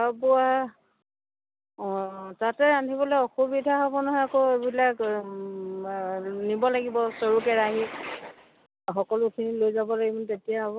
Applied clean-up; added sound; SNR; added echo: none; none; none; none.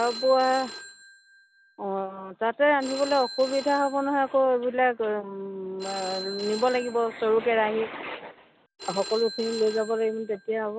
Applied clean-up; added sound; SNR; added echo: none; Telephone; 15 dB; none.